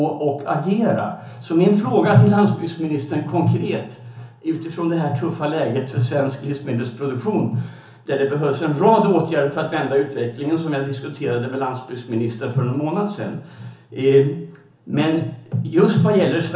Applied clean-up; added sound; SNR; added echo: none; none; none; reverberation time 0.8 s.